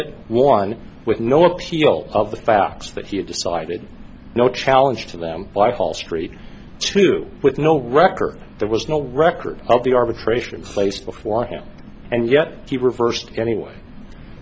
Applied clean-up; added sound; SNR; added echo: none; none; none; none.